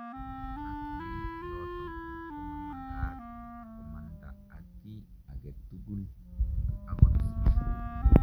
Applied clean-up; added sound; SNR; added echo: none; Wind instrument, woodwind instrument; 12 dB; none.